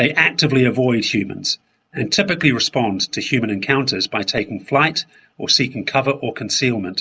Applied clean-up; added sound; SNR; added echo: none; none; none; none.